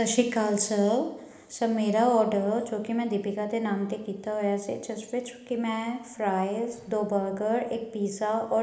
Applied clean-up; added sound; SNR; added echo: none; none; none; reverberation time 1.0 s.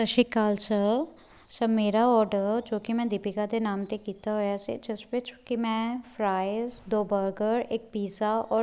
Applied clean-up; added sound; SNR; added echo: none; none; none; none.